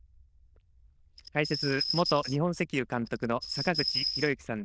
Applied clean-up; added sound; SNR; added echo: neural diffusion model UNIVERSE++.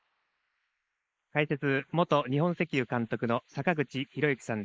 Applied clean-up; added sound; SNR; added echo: neural mask model Resemble Enhance denoiser.